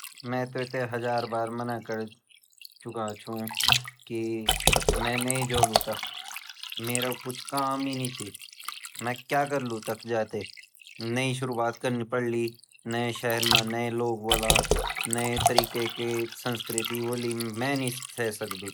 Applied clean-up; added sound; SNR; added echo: none; Liquid; 1 dB; none.